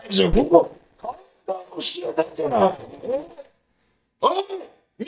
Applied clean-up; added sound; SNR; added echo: neural mask model DeepFilterNet 3.